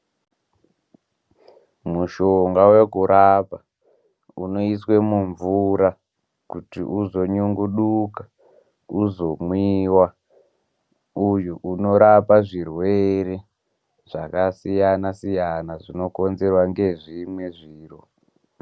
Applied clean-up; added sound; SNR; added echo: none; none; none; none.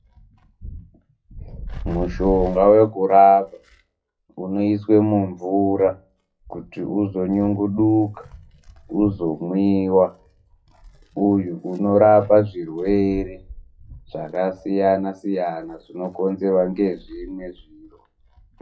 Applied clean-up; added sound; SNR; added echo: classical method WPE with log-MMSE.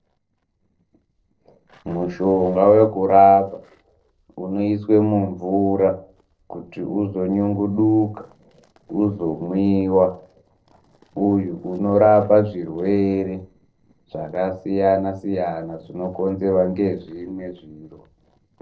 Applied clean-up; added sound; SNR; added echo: neural separator model SepFormer DNS4.